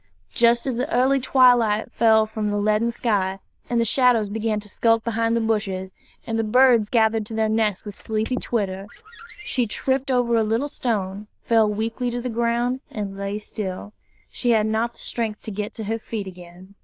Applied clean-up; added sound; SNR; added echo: neural diffusion model UNIVERSE++.